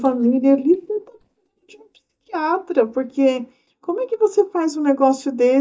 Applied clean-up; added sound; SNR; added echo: neural mask model DeepFilterNet 3.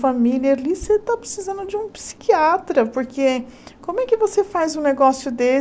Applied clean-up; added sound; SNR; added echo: none; none; none; none.